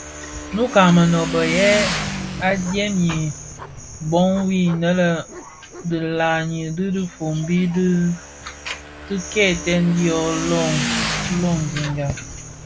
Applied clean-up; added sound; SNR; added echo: none; Motorcycle / Engine; 9 dB; none.